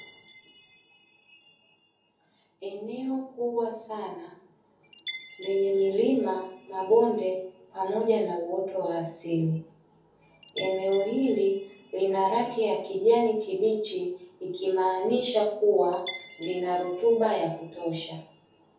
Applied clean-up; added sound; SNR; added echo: none; Chime; 16 dB; reverberation time 0.6 s.